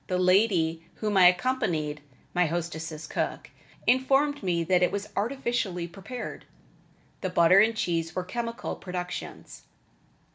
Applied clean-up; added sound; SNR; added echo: none; none; none; none.